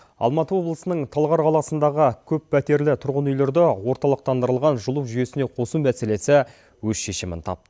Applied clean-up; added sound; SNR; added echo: none; none; none; none.